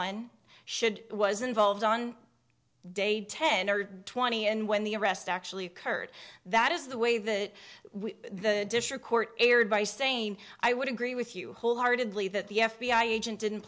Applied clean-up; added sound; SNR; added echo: none; none; none; none.